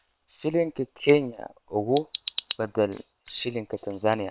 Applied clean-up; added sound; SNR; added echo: neural separator model SepFormer WHAM!.